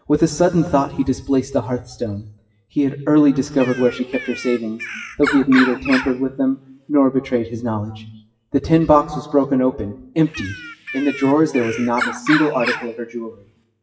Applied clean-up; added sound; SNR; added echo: classical method WPE with log-MMSE.